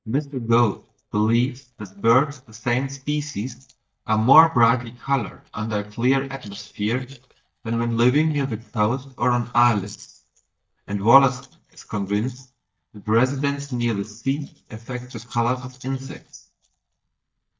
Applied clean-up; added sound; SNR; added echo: neural mask model DeepFilterNet 3.